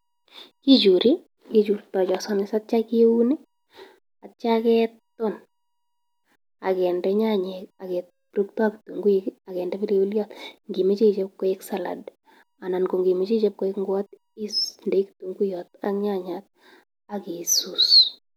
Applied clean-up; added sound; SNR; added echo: none; none; none; none.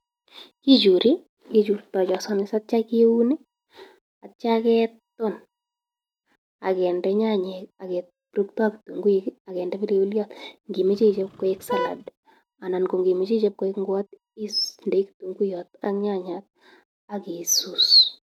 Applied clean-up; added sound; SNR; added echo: neural mask model RNNoise.